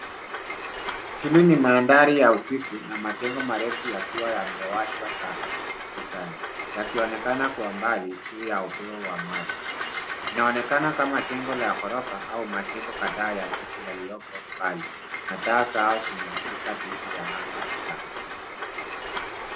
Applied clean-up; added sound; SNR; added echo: none; Train; 7 dB; none.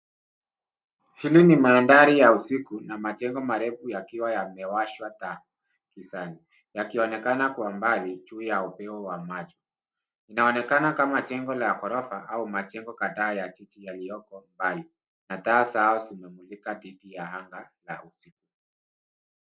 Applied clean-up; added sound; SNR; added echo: none; none; none; none.